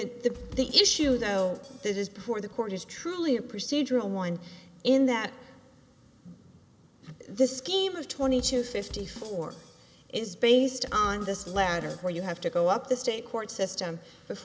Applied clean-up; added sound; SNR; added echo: none; Bass drum / Snare drum; 17 dB; none.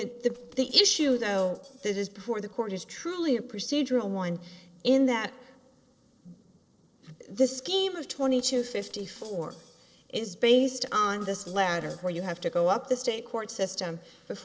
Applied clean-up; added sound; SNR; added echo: neural separator model SepFormer DNS4.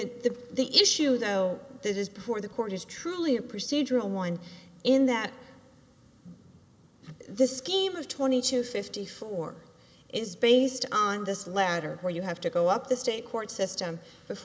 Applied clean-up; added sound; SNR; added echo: none; none; none; none.